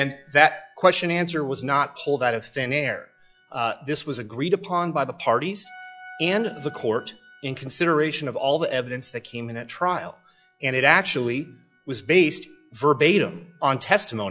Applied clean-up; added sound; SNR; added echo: classical method log-MMSE.